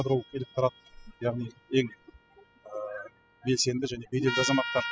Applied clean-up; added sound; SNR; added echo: classical method spectral subtraction.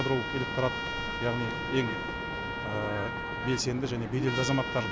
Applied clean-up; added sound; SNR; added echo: none; Trumpet; 5 dB; none.